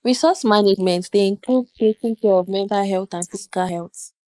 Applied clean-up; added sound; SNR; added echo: neural mask model Resemble Enhance denoiser.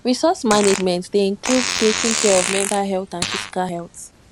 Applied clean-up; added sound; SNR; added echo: none; Fart; 6 dB; none.